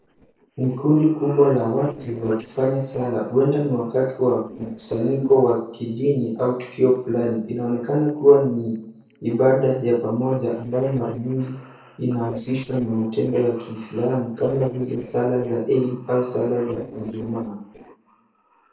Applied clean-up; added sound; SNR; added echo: neural separator model SepFormer DNS4.